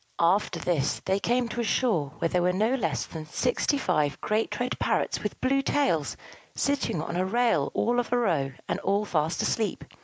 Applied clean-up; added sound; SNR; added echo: none; none; none; none.